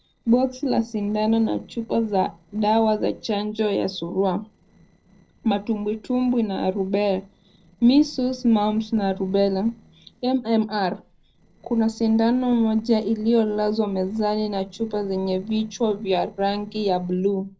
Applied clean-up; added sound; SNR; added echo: neural separator model SepFormer DNS4.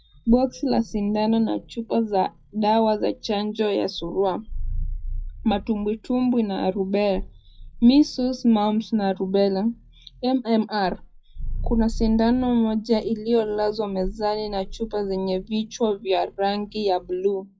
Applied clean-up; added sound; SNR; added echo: classical method WPE with log-MMSE.